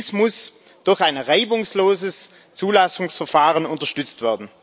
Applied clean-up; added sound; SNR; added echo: none; none; none; none.